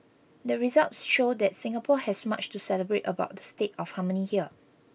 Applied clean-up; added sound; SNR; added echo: none; none; none; none.